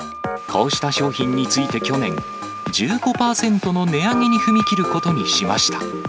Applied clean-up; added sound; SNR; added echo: none; Wind instrument, woodwind instrument; 9 dB; none.